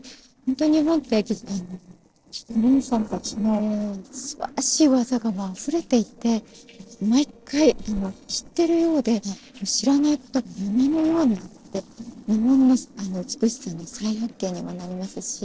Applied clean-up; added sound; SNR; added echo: neural separator model SepFormer DNS4.